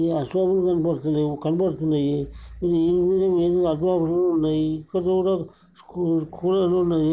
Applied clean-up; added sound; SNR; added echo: none; none; none; none.